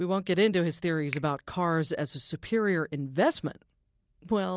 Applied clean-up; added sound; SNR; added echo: none; Finger snapping; 20 dB; none.